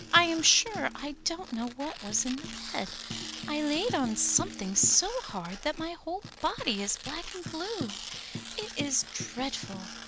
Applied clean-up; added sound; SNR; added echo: none; Tearing + Tambourine; 11 dB; none.